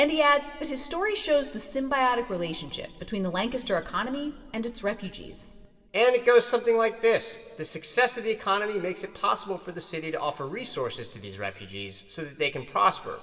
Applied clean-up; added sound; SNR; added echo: none; none; none; reverberation time 1.7 s.